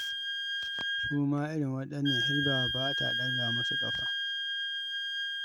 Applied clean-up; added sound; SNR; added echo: none; Wind instrument, woodwind instrument; -3 dB; none.